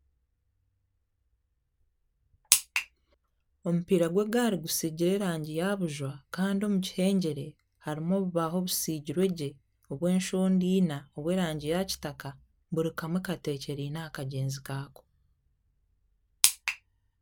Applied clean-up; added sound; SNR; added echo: none; none; none; none.